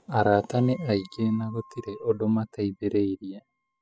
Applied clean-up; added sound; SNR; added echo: classical method spectral subtraction.